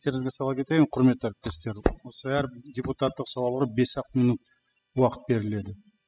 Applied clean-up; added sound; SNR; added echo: classical method spectral subtraction.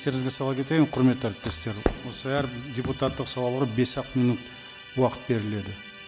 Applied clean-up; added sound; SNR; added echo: none; Musical instrument; 18 dB; none.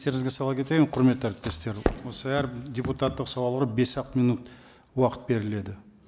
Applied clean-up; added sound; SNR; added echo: none; none; none; none.